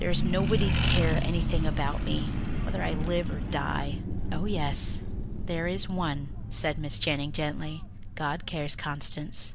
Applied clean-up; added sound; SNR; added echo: none; Accelerating, revving, vroom; -3 dB; none.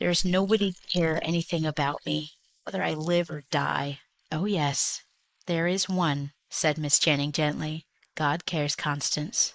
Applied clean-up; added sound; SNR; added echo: neural mask model Resemble Enhance denoiser.